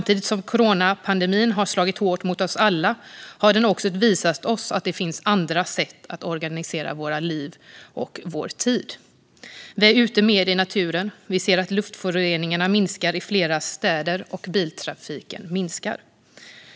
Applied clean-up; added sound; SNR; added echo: none; none; none; none.